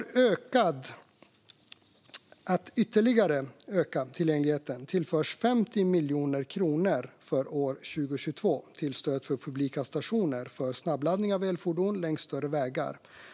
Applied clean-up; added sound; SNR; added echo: none; none; none; none.